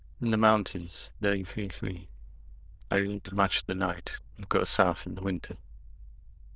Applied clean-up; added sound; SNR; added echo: neural diffusion model UNIVERSE++.